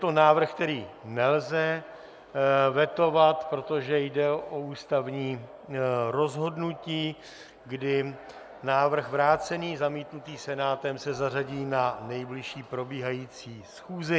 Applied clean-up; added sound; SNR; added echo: none; none; none; none.